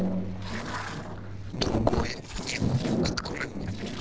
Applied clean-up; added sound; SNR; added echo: neural separator model SepFormer DNS4.